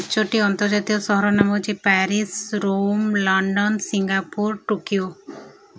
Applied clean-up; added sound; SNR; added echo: none; none; none; none.